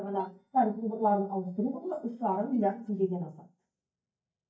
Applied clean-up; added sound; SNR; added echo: neural mask model DeepFilterNet 3.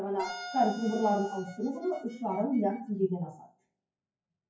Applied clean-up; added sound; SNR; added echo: classical method WPE with log-MMSE.